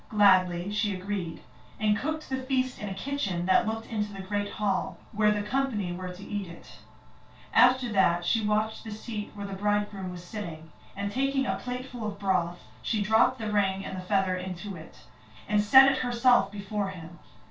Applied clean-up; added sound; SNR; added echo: none; none; none; reverberation time 0.2 s.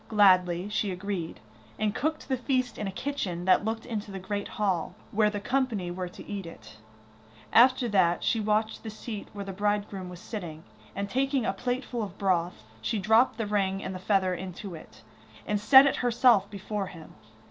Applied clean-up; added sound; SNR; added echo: none; none; none; none.